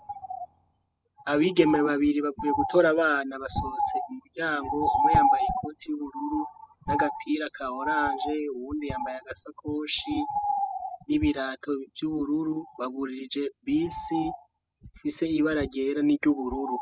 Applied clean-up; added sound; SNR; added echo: classical method spectral subtraction.